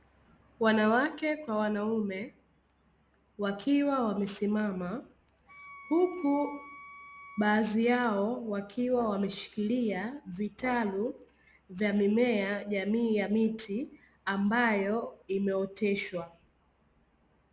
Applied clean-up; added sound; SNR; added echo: none; Wind instrument, woodwind instrument + Brass instrument; 19 dB; none.